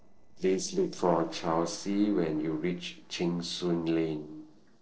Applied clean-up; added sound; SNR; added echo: neural separator model SepFormer DNS4.